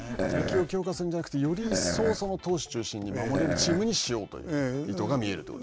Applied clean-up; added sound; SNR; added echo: none; Burping, eructation; 2 dB; none.